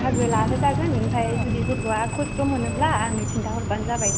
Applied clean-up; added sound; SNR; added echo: none; Screech; -1 dB; none.